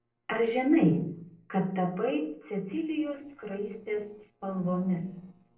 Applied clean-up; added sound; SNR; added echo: neural separator model SepFormer DNS4.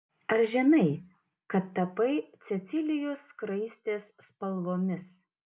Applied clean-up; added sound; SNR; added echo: none; none; none; none.